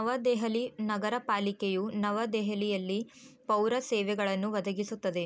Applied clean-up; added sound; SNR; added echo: none; none; none; none.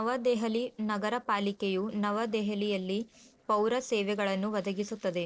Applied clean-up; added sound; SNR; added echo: neural separator model SepFormer DNS4.